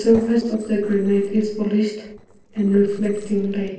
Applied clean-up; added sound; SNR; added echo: neural separator model SepFormer DNS4.